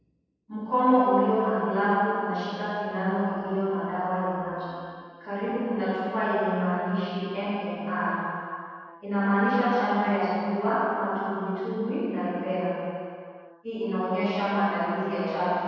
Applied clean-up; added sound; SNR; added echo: none; none; none; reverberation time 2.1 s.